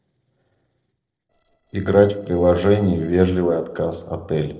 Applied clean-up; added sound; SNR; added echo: neural separator model SepFormer DNS4.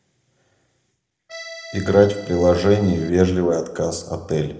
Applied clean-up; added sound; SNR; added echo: none; Accordion; 17 dB; reverberation time 0.7 s.